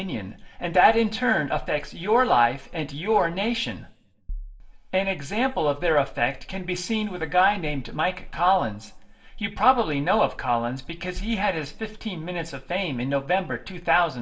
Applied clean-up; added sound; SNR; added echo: none; Bass drum; 12 dB; reverberation time 0.4 s.